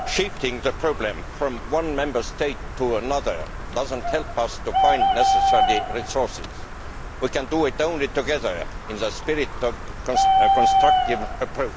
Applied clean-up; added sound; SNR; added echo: none; Bird; -2 dB; none.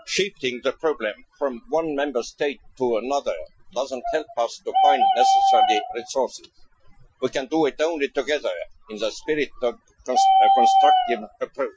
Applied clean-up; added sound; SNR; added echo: classical method Wiener filter.